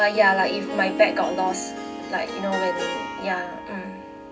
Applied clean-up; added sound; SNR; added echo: none; Harp; 7 dB; reverberation time 0.4 s.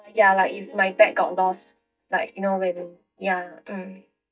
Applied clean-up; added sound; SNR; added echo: neural mask model DeepFilterNet 3.